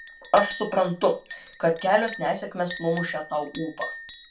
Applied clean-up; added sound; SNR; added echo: none; Chink, clink; 1 dB; reverberation time 0.3 s.